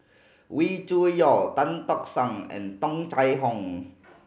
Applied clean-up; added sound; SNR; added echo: none; none; none; none.